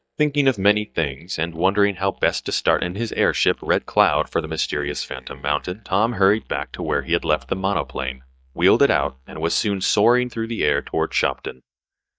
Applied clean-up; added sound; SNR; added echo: neural mask model DeepFilterNet 3.